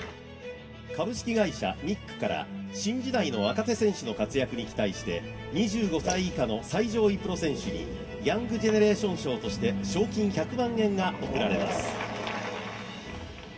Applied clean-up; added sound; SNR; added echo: none; Wind instrument, woodwind instrument; 17 dB; reverberation time 1.3 s.